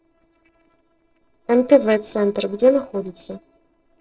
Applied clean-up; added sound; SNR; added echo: neural separator model SepFormer DNS4.